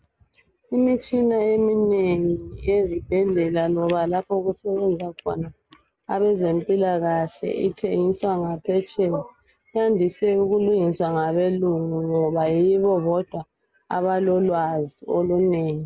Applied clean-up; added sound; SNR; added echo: none; none; none; none.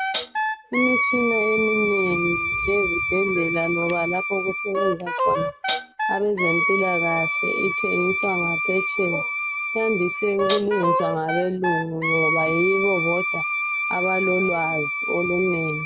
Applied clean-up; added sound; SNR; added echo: none; Wind instrument, woodwind instrument + Hi-hat; 0 dB; none.